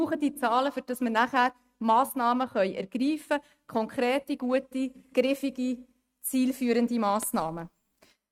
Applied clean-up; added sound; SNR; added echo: neural mask model RNNoise.